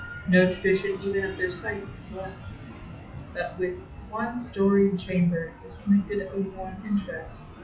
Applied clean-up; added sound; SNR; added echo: classical method WPE with log-MMSE.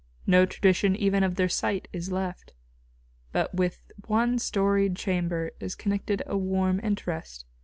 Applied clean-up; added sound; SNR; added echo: none; none; none; none.